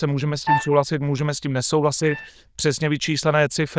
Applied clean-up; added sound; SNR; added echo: neural diffusion model UNIVERSE++.